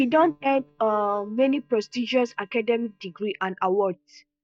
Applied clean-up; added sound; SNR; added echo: neural mask model DeepFilterNet 3.